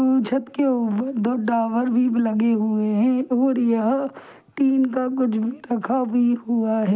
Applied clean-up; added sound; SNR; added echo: none; none; none; none.